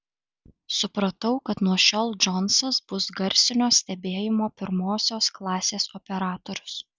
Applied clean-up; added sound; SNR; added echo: none; none; none; none.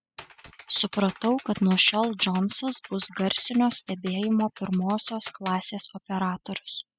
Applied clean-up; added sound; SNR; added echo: classical method spectral subtraction.